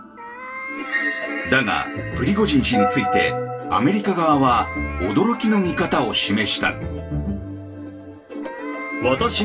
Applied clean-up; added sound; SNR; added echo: none; Meow; 16 dB; reverberation time 0.2 s.